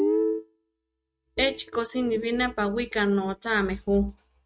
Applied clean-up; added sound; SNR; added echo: neural mask model RNNoise.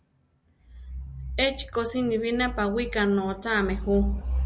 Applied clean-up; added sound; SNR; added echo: none; none; none; none.